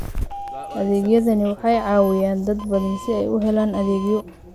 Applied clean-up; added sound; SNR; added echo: none; Doorbell; 13 dB; none.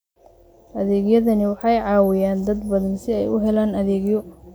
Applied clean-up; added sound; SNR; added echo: none; none; none; none.